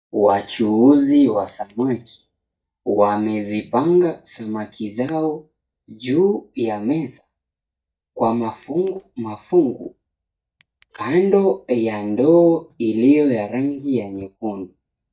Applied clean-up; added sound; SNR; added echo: neural mask model DeepFilterNet 3.